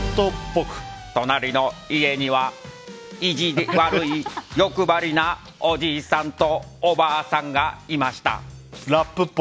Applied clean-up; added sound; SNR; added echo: none; none; none; none.